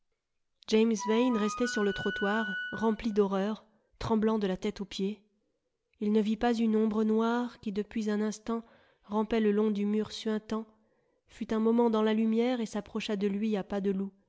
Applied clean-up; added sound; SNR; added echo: none; Wind instrument, woodwind instrument; 8 dB; none.